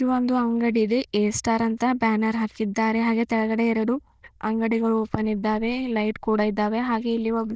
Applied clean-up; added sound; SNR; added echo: neural diffusion model UNIVERSE++.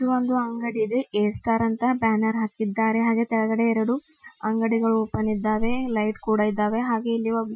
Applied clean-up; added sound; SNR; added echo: classical method Wiener filter.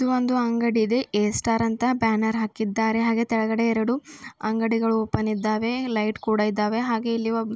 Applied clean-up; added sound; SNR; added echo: none; none; none; none.